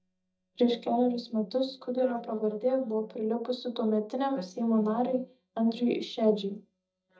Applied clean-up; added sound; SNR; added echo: neural mask model DeepFilterNet 3.